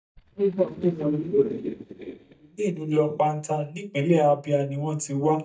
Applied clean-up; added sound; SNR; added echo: neural mask model DeepFilterNet 3.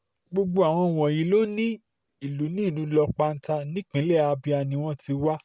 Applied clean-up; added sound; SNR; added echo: none; none; none; none.